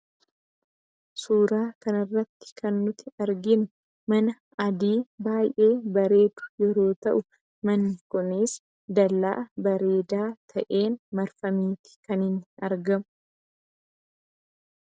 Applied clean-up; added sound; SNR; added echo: none; none; none; none.